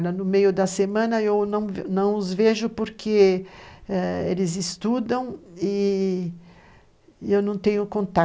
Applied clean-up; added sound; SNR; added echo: none; none; none; none.